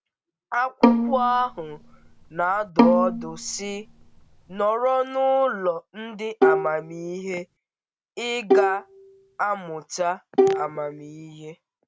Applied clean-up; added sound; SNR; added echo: none; Bowed string instrument + Bowed string instrument; -2 dB; none.